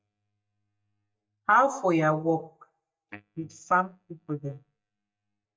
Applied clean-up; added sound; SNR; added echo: neural mask model DeepFilterNet 3.